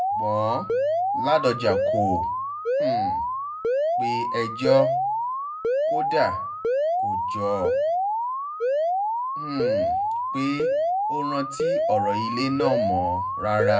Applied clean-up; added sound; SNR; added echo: none; Alarm; -3 dB; reverberation time 0.3 s.